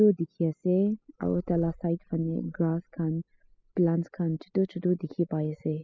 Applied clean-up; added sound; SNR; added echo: classical method spectral subtraction.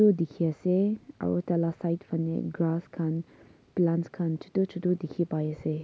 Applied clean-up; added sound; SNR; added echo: none; none; none; none.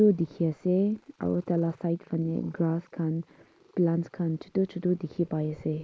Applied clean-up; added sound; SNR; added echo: neural mask model Resemble Enhance denoiser.